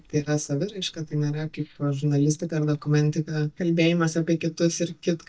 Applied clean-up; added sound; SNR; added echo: neural mask model DeepFilterNet 3.